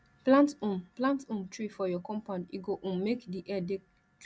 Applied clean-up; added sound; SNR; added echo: none; none; none; none.